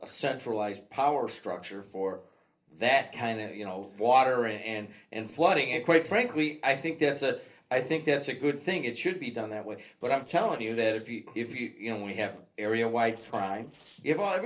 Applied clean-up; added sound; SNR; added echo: neural separator model SepFormer DNS4.